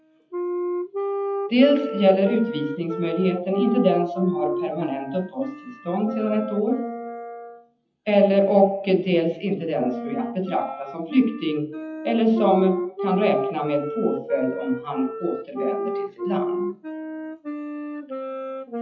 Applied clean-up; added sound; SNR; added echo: classical method WPE with log-MMSE.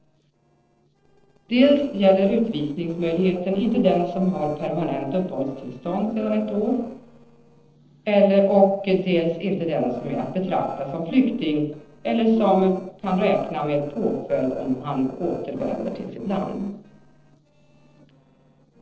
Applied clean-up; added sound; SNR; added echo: neural separator model SepFormer DNS4.